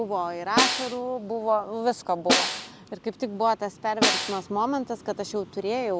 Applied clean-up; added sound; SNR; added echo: none; Snare drum; 2 dB; none.